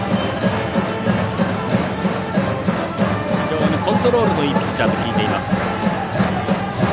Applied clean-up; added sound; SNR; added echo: none; none; none; none.